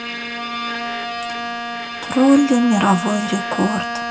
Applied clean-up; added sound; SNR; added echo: none; Bowed string instrument; 7 dB; reverberation time 0.2 s.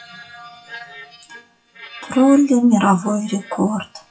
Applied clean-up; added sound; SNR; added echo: classical method WPE with log-MMSE.